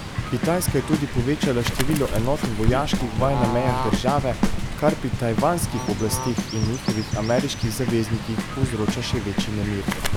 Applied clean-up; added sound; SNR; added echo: none; Bass drum / Snare drum / Drum kit + Bird / Fowl; 1 dB; none.